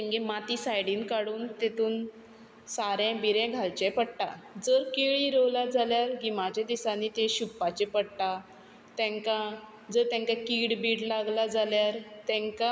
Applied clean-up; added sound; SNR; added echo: none; none; none; none.